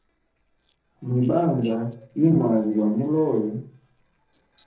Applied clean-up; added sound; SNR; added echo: neural separator model SepFormer DNS4.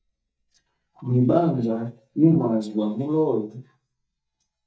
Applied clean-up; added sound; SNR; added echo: neural mask model DeepFilterNet 3.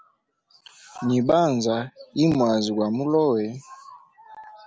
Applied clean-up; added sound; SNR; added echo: none; none; none; none.